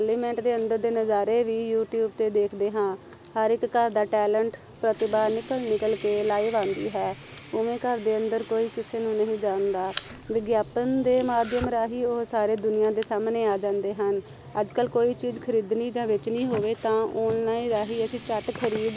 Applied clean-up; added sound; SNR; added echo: none; Sink (filling or washing) / Water tap, faucet + Domestic sounds, home sounds; 18 dB; none.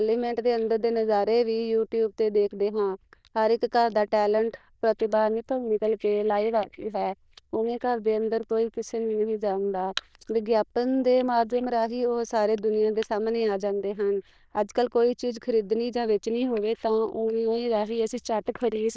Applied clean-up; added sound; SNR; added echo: neural diffusion model UNIVERSE++.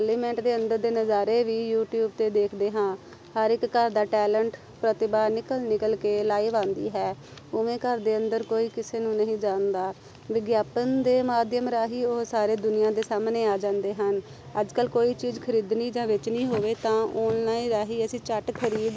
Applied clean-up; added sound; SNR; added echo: none; none; none; none.